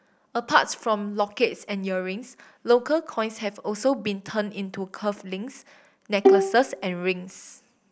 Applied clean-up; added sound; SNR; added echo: none; Bowed string instrument; -4 dB; none.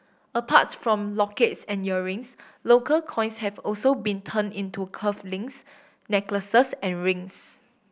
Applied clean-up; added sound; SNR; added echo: none; none; none; none.